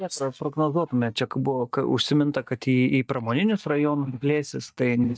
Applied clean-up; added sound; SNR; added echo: neural mask model DeepFilterNet 3.